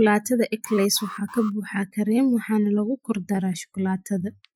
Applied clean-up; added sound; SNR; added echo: classical method Wiener filter.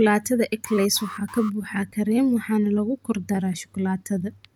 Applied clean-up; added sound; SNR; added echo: none; Alarm; 18 dB; none.